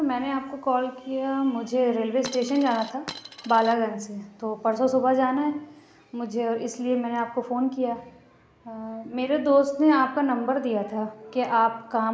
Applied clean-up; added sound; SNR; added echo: none; Coin (dropping); 14 dB; none.